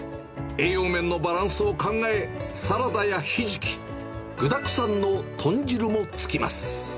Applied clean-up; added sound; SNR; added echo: none; none; none; none.